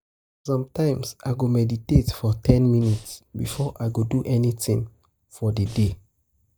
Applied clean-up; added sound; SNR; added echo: neural mask model DeepFilterNet 3.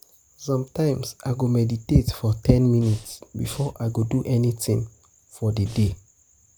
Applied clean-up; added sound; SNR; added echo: none; Breathing; 19 dB; none.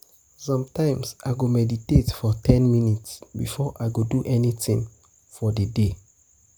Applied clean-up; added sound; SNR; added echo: none; none; none; none.